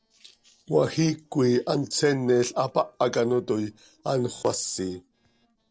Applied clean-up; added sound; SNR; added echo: neural separator model SepFormer DNS4.